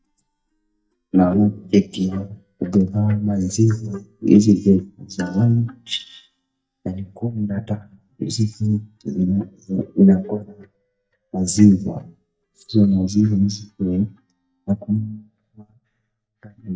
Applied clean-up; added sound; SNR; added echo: neural mask model DeepFilterNet 3.